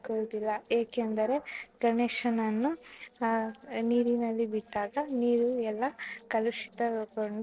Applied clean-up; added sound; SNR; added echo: neural separator model SepFormer DNS4.